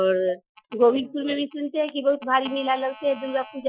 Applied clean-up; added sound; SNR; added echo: classical method Wiener filter.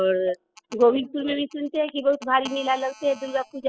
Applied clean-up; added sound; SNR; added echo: classical method spectral subtraction.